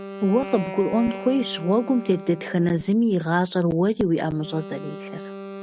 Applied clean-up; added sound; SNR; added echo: none; Wind instrument, woodwind instrument; 13 dB; none.